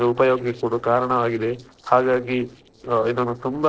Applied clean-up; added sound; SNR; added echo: neural separator model SepFormer DNS4.